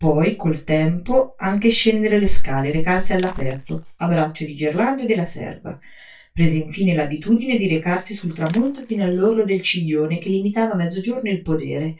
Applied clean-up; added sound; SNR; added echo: neural mask model DeepFilterNet 3.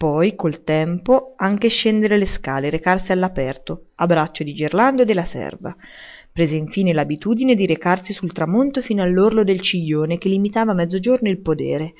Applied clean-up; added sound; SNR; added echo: none; none; none; none.